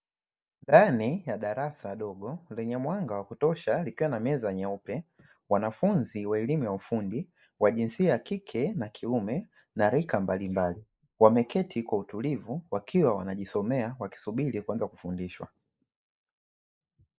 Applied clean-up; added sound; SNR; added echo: neural mask model Resemble Enhance denoiser.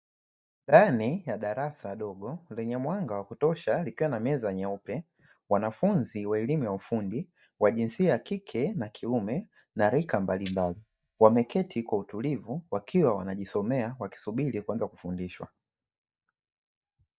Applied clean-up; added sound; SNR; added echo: neural mask model DeepFilterNet 3.